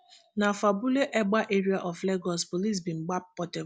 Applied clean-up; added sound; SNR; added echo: none; none; none; none.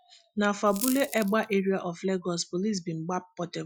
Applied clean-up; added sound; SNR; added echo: classical method Wiener filter.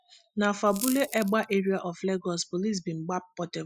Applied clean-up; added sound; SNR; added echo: classical method spectral subtraction.